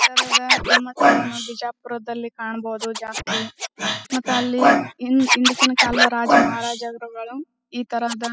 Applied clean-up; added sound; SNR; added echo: classical method spectral subtraction.